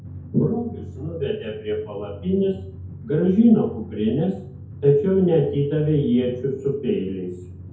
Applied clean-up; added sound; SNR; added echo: none; Drum; 15 dB; reverberation time 0.6 s.